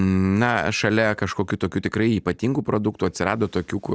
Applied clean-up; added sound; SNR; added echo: none; none; none; none.